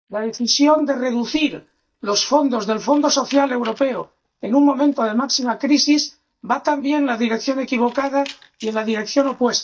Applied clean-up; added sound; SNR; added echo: neural mask model DeepFilterNet 3.